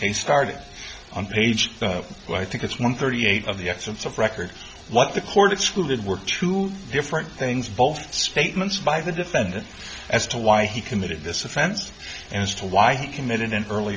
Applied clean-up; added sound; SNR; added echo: none; none; none; none.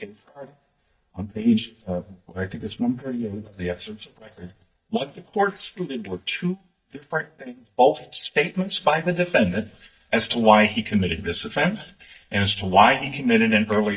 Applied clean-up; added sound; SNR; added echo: neural mask model DeepFilterNet 3.